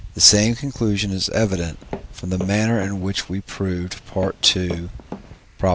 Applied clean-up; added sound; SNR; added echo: none; Walk, footsteps + Wind; 15 dB; none.